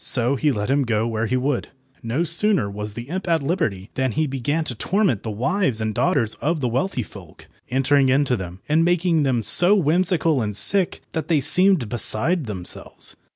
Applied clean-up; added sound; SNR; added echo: none; none; none; none.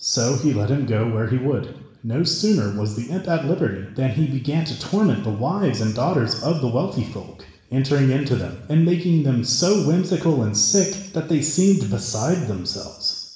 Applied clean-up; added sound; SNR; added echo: none; none; none; reverberation time 0.9 s.